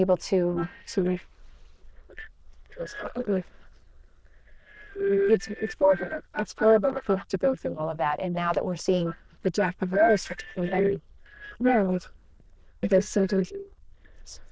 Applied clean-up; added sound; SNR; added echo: neural diffusion model UNIVERSE++.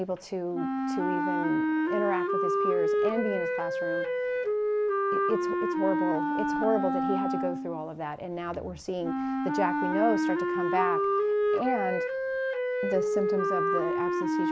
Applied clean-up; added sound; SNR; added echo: none; Wind instrument, woodwind instrument; -5 dB; none.